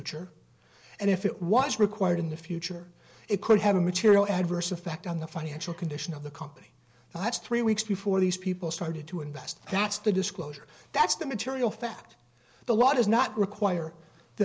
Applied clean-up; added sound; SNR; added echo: none; none; none; none.